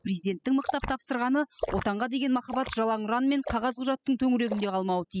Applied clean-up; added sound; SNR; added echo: classical method spectral subtraction.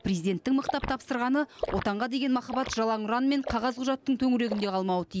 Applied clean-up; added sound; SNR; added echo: none; Liquid; 12 dB; none.